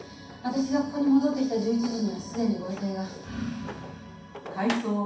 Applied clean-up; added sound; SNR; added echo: none; Drawer open or close; 16 dB; reverberation time 0.6 s.